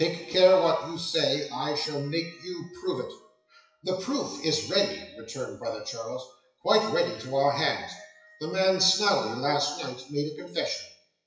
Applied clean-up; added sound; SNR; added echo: classical method WPE with log-MMSE.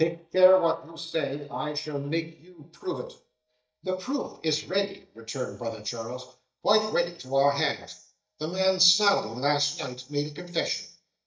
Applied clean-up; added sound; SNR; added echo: neural mask model DeepFilterNet 3.